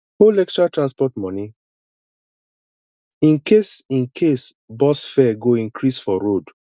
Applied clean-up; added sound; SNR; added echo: none; none; none; none.